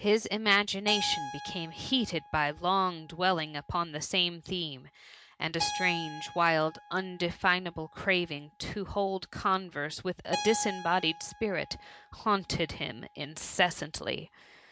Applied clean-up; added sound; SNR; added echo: none; Keyboard (musical); 12 dB; none.